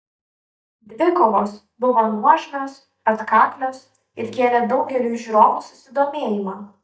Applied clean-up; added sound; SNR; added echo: neural mask model DeepFilterNet 3.